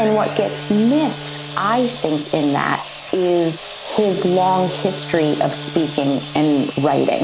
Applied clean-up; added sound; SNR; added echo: none; Bowed string instrument + Sawing; 11 dB; none.